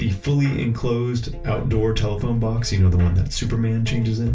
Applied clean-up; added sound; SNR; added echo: none; Idling / Car; 11 dB; reverberation time 0.2 s.